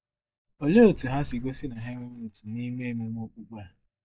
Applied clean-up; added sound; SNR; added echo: neural mask model DeepFilterNet 3.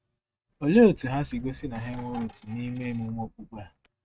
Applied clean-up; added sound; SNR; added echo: neural mask model RNNoise.